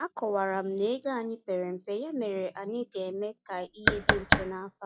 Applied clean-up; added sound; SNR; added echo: classical method log-MMSE.